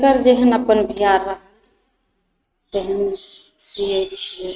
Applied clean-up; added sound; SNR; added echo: neural mask model RNNoise.